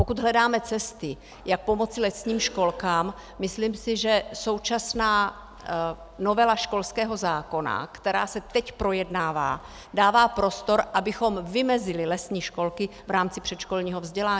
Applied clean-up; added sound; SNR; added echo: none; none; none; none.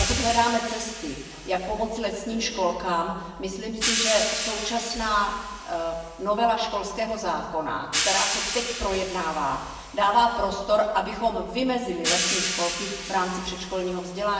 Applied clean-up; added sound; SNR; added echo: none; Hi-hat; 6 dB; reverberation time 1.0 s.